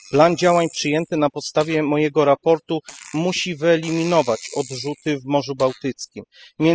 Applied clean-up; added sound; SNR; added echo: classical method spectral subtraction.